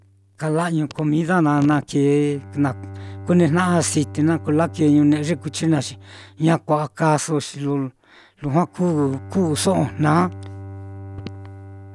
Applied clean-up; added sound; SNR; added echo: none; Bowed string instrument; 17 dB; none.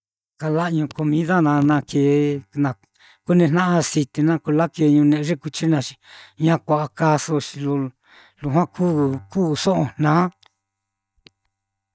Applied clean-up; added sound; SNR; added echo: neural mask model DeepFilterNet 3.